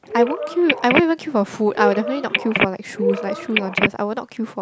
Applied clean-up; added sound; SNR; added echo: none; Telephone; 1 dB; none.